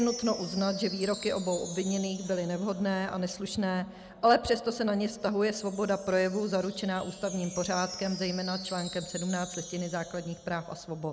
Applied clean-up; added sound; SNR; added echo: none; Wind chime; 14 dB; none.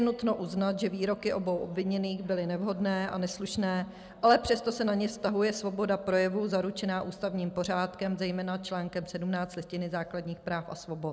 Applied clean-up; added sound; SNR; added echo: none; none; none; none.